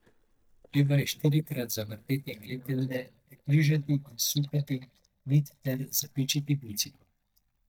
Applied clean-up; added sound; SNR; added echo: neural mask model DeepFilterNet 3.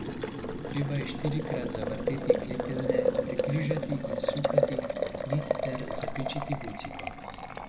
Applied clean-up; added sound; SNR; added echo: none; Boiling; -4 dB; none.